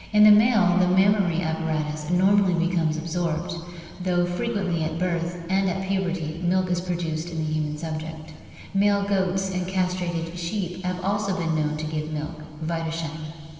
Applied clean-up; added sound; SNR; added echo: none; none; none; reverberation time 2.5 s.